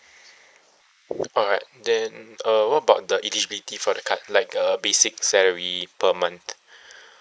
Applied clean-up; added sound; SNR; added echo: neural mask model Resemble Enhance denoiser.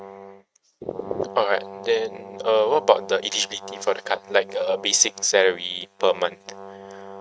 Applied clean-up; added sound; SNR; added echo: neural mask model RNNoise.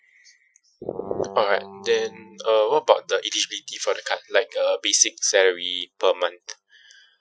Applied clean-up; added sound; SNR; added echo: classical method Wiener filter.